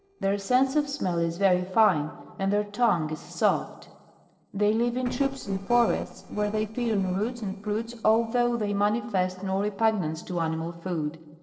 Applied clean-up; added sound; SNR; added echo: neural separator model SepFormer DNS4.